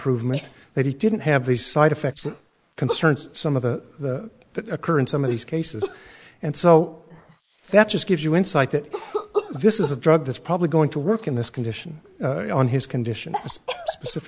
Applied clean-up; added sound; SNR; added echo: neural mask model Resemble Enhance denoiser.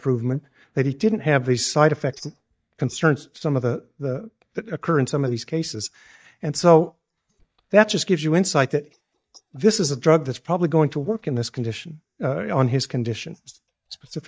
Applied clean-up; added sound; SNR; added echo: neural mask model DeepFilterNet 3.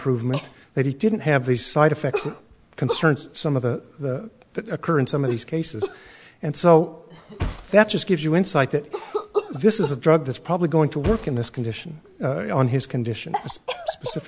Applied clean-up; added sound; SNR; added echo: none; Thump, thud + Cough; 12 dB; none.